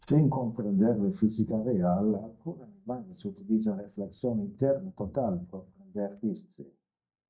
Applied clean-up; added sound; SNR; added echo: neural mask model DeepFilterNet 3.